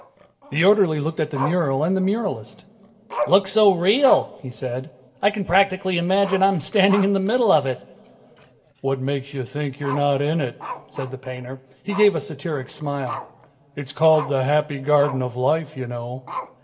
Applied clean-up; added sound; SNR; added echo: none; Growling; 15 dB; reverberation time 1.7 s.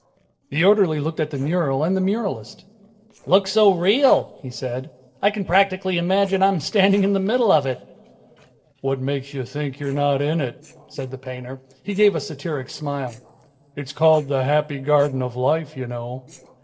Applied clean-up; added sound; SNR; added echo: neural separator model SepFormer DNS4.